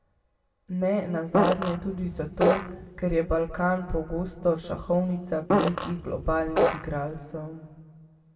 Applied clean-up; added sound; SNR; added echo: none; Fart; -1 dB; reverberation time 1.2 s.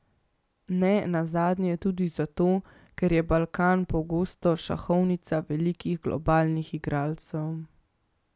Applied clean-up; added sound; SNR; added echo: none; none; none; none.